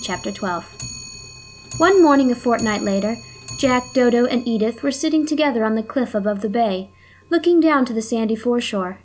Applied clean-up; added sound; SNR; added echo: none; Clock; 19 dB; none.